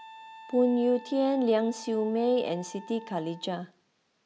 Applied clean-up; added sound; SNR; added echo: none; Wind instrument, woodwind instrument; 20 dB; none.